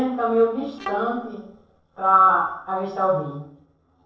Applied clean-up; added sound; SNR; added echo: neural separator model SepFormer DNS4.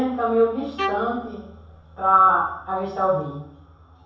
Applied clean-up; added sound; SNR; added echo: none; Bowed string instrument; 12 dB; reverberation time 0.7 s.